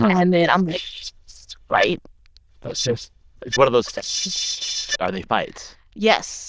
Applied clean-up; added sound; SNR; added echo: neural diffusion model UNIVERSE++.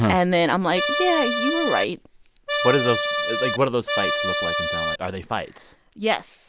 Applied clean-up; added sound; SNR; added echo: none; Accordion; -1 dB; none.